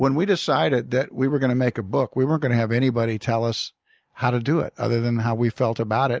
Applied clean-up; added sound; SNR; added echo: none; none; none; none.